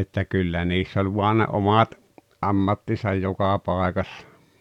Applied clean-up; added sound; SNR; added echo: none; none; none; none.